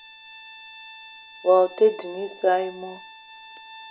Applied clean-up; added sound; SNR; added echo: none; Bowed string instrument; 18 dB; none.